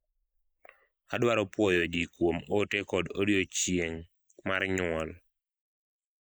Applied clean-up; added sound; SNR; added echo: neural mask model Resemble Enhance denoiser.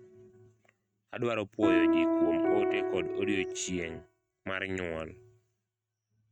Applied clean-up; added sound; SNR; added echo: neural mask model RNNoise.